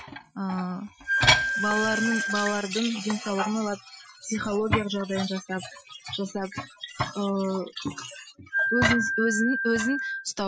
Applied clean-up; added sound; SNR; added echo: classical method Wiener filter.